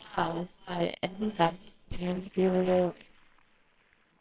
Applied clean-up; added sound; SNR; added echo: neural separator model SepFormer WHAMR!.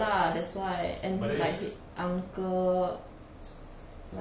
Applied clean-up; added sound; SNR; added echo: none; none; none; none.